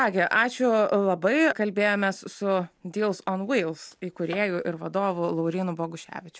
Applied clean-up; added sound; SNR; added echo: none; none; none; none.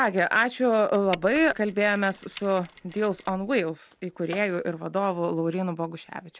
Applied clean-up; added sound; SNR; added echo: none; Mechanisms; 18 dB; none.